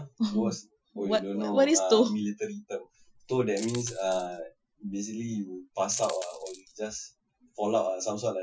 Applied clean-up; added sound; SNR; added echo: classical method Wiener filter.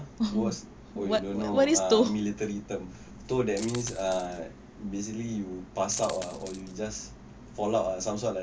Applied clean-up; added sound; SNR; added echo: none; Coin (dropping); 14 dB; none.